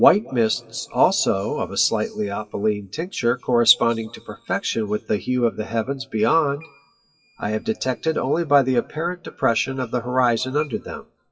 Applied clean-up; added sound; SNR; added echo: classical method WPE with log-MMSE.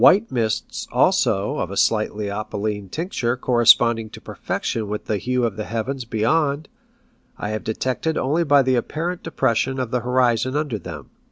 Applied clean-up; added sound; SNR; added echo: none; none; none; none.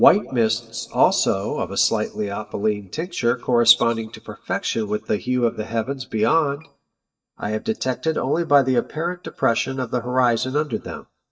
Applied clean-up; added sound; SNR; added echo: neural mask model DeepFilterNet 3.